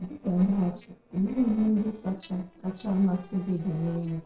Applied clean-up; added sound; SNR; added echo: neural separator model SepFormer DNS4.